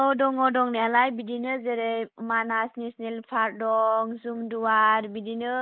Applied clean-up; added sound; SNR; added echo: neural mask model Resemble Enhance denoiser.